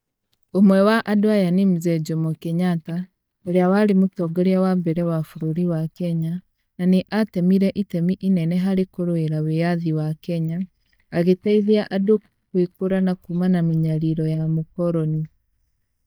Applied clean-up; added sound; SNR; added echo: neural mask model DeepFilterNet 3.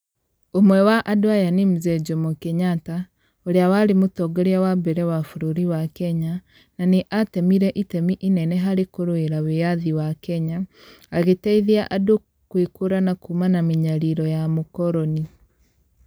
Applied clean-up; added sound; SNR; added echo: none; none; none; none.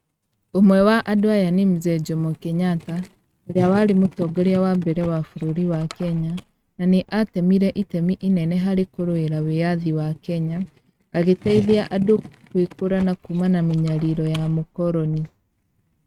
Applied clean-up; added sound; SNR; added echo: neural mask model RNNoise.